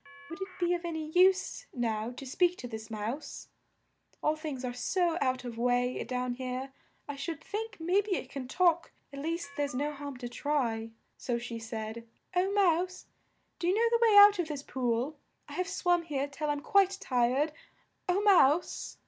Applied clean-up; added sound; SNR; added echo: none; Telephone; 19 dB; none.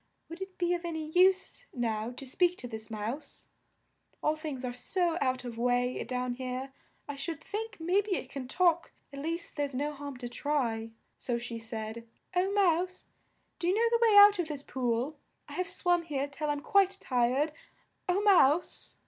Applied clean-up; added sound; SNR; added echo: none; none; none; none.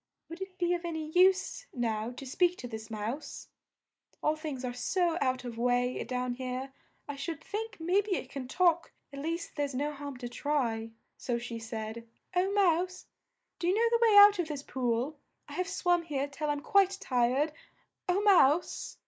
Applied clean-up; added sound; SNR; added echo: neural mask model Resemble Enhance denoiser.